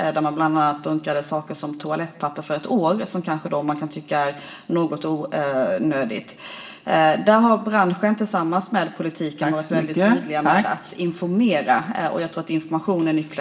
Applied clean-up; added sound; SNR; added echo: none; none; none; reverberation time 1.5 s.